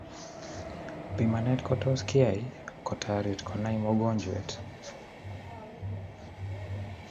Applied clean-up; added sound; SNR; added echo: none; Train; 14 dB; none.